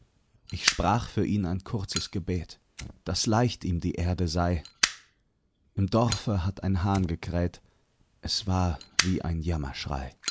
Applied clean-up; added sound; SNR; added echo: none; Fire; 9 dB; none.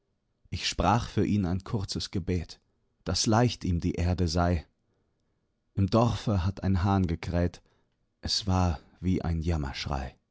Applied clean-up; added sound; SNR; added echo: none; none; none; none.